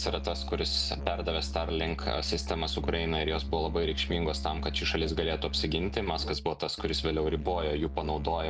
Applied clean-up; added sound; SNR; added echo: none; Musical instrument; 5 dB; none.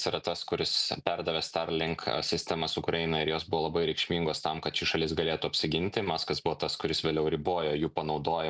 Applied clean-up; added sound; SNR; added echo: none; none; none; none.